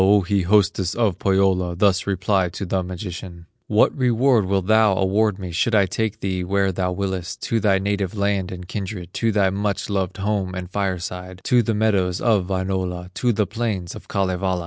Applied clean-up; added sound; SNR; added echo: none; none; none; none.